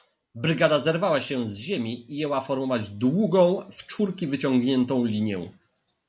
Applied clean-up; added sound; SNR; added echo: none; none; none; none.